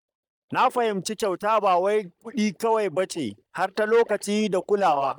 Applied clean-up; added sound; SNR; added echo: neural mask model DeepFilterNet 3.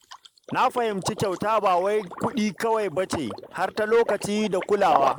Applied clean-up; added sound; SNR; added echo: neural mask model Resemble Enhance denoiser.